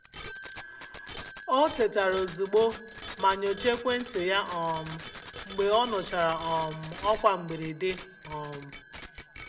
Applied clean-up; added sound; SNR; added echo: none; Bicycle bell; 14 dB; reverberation time 0.7 s.